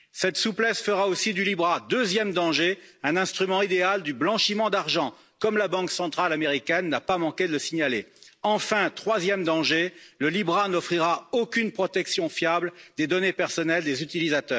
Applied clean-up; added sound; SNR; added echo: none; none; none; none.